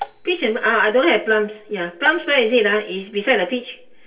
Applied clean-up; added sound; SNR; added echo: none; Marimba, xylophone; 19 dB; reverberation time 0.2 s.